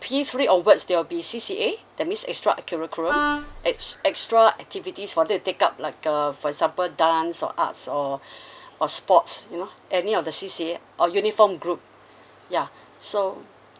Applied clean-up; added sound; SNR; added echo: none; Wind instrument, woodwind instrument; 3 dB; none.